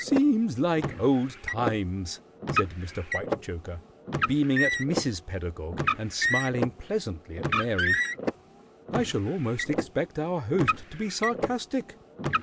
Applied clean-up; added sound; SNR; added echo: none; Car; 3 dB; none.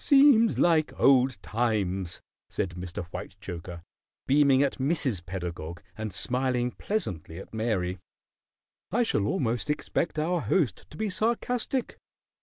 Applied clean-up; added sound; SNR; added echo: none; none; none; none.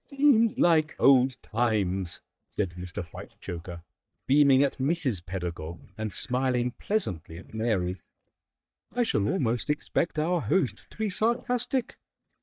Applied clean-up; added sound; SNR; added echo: neural mask model DeepFilterNet 3.